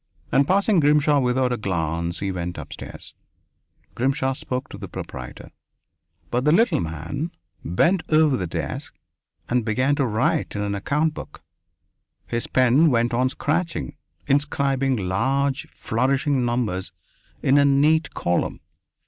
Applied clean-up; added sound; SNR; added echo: none; none; none; none.